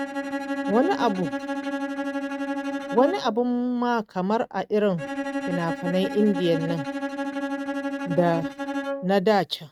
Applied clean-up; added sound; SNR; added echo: neural mask model RNNoise.